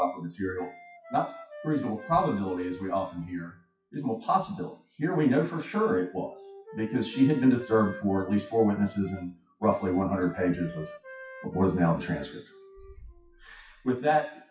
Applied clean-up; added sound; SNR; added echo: classical method WPE with log-MMSE.